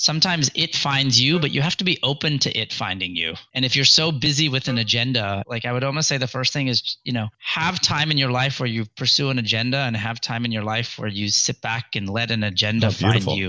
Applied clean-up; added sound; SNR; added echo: none; Wind instrument, woodwind instrument; 18 dB; none.